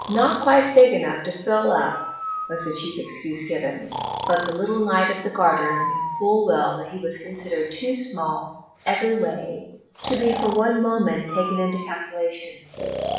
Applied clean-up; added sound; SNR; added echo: none; Breathing; 10 dB; reverberation time 0.6 s.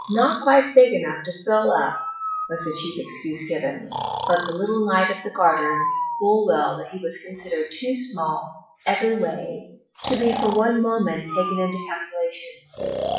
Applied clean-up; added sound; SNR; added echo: classical method WPE with log-MMSE.